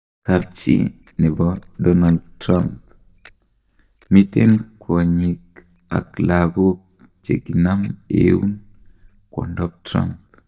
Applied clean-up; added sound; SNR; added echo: neural mask model DeepFilterNet 3.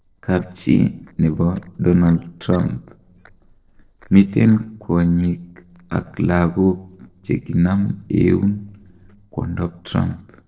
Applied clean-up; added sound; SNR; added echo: neural separator model SepFormer DNS4.